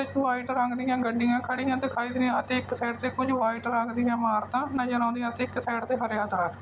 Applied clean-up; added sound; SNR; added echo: none; none; none; none.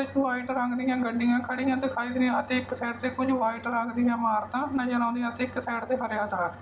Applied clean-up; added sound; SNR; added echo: none; none; none; reverberation time 0.5 s.